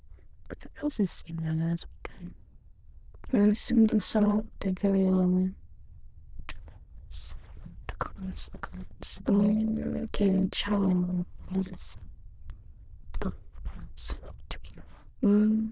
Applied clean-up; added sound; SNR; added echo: neural diffusion model UNIVERSE++.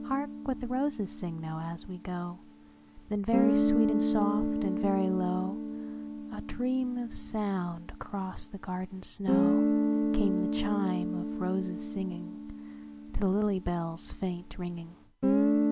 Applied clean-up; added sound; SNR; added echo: none; Guitar; -1 dB; none.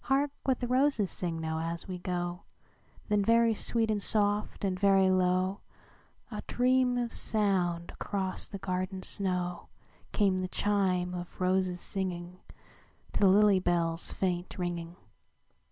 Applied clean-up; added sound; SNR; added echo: none; none; none; none.